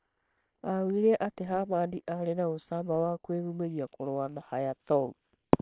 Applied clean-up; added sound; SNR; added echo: neural separator model SepFormer WHAM!.